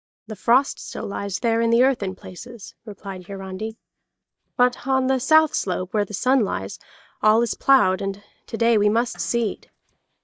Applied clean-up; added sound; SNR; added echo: neural mask model DeepFilterNet 3.